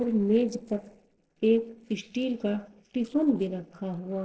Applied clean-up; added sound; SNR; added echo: neural separator model SepFormer DNS4.